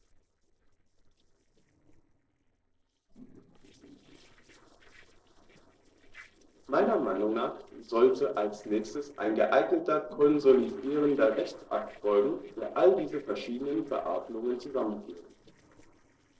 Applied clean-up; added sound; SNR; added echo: neural separator model SepFormer DNS4.